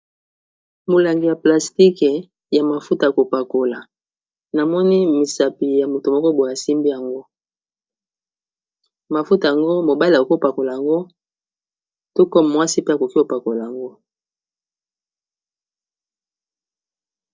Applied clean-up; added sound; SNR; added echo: neural mask model DeepFilterNet 3.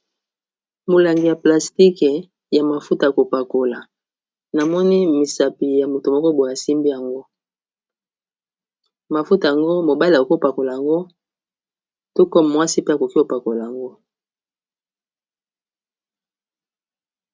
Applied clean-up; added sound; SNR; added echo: neural mask model RNNoise.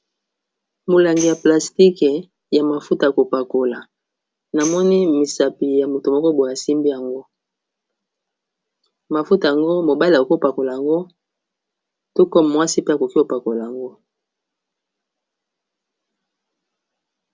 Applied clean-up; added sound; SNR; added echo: none; Tambourine; 16 dB; none.